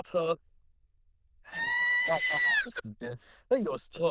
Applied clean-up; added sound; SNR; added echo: neural diffusion model UNIVERSE++.